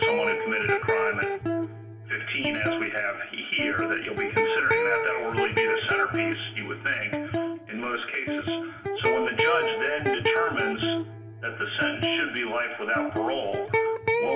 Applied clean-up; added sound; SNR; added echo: none; Electric guitar; -1 dB; reverberation time 0.2 s.